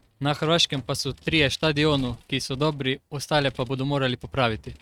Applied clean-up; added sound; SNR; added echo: neural mask model RNNoise.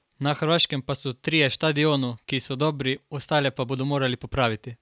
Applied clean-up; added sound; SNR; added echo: none; none; none; none.